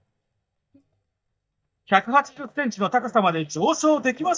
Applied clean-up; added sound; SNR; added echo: neural mask model DeepFilterNet 3.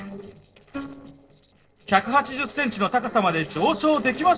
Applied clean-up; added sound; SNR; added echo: neural separator model SepFormer DNS4.